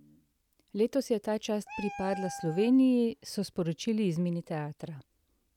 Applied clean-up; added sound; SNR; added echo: none; Meow; 15 dB; none.